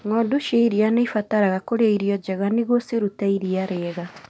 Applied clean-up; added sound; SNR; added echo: none; none; none; none.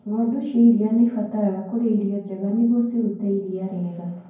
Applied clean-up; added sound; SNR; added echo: none; none; none; reverberation time 0.9 s.